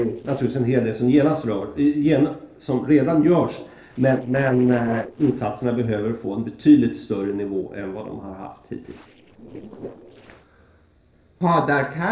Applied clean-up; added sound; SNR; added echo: neural separator model SepFormer DNS4.